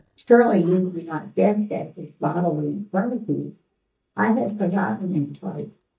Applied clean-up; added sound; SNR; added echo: neural mask model DeepFilterNet 3.